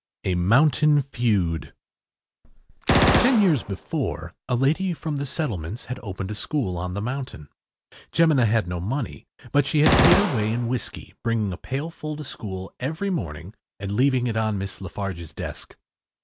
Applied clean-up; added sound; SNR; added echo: none; Gunshot, gunfire; 1 dB; none.